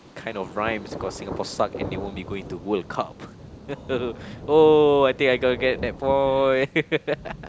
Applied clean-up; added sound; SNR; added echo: none; Thunder; 14 dB; none.